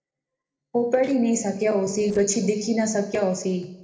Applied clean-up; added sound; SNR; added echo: neural separator model SepFormer DNS4.